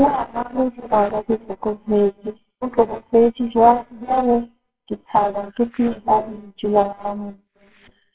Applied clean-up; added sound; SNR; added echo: neural separator model SepFormer WHAMR!.